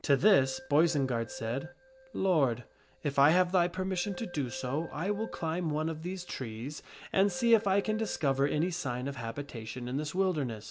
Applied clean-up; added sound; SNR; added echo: none; Keyboard (musical); 19 dB; none.